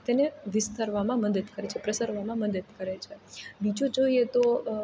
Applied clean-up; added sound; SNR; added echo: none; none; none; none.